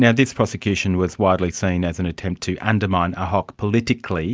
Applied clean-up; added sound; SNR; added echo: none; none; none; none.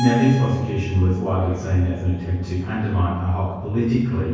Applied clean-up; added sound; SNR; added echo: none; Keyboard (musical); 17 dB; reverberation time 1.3 s.